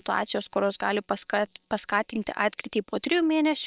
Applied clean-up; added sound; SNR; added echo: neural separator model SepFormer WHAM!.